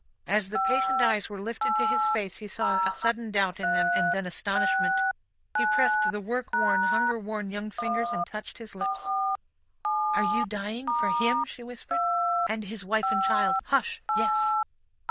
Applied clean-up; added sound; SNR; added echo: neural diffusion model UNIVERSE++.